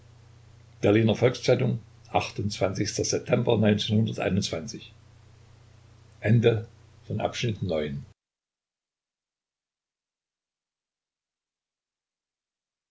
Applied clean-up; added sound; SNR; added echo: none; none; none; none.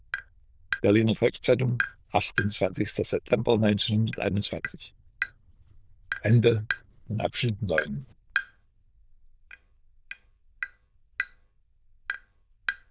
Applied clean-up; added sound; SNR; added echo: neural diffusion model UNIVERSE++.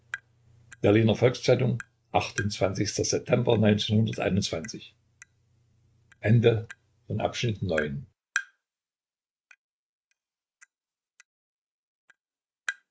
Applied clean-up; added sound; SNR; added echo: neural mask model RNNoise.